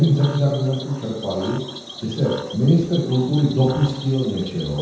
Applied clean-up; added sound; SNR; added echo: none; Cricket / Frog; 17 dB; reverberation time 0.9 s.